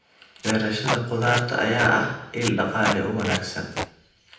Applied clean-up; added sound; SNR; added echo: none; Packing tape, duct tape; 7 dB; reverberation time 0.8 s.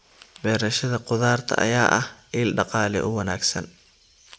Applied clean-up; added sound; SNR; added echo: none; none; none; none.